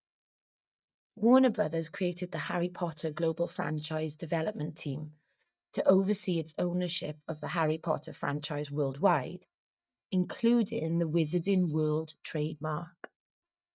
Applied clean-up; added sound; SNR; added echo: neural mask model DeepFilterNet 3.